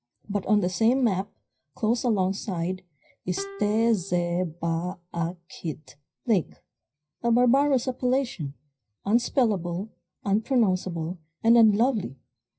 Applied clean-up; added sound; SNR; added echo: classical method WPE with log-MMSE.